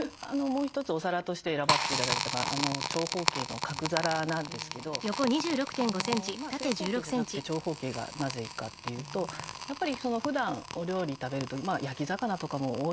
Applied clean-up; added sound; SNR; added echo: none; Crackle; 5 dB; none.